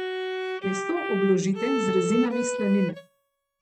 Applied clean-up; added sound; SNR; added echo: neural mask model RNNoise.